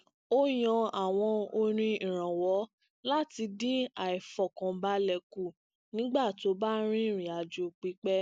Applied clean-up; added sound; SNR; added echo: none; none; none; none.